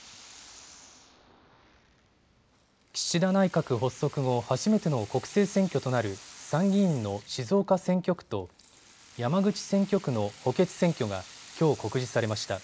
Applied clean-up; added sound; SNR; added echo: neural mask model Resemble Enhance denoiser.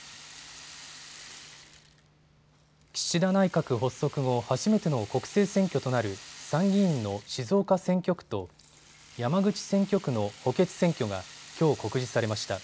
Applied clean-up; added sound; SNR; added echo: none; Rattle (instrument); 20 dB; none.